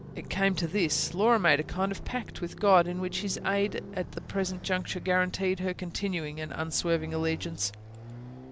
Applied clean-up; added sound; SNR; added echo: none; Motorcycle; 14 dB; none.